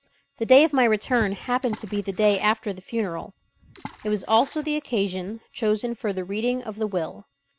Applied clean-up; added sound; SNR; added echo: none; Water / Splash, splatter; 19 dB; none.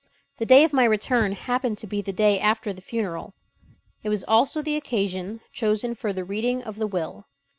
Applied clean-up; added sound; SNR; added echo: none; none; none; none.